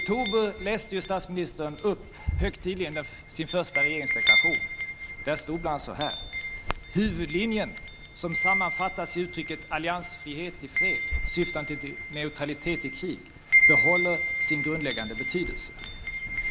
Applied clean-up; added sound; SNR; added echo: none; Wind chime; -4 dB; none.